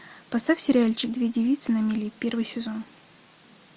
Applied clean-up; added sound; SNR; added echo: none; none; none; none.